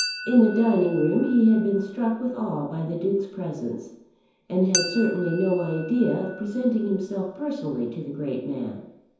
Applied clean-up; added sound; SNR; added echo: none; Chink, clink; 13 dB; reverberation time 0.9 s.